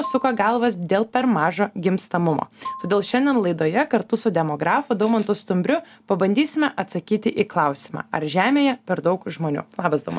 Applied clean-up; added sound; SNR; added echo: none; Marimba, xylophone; 17 dB; none.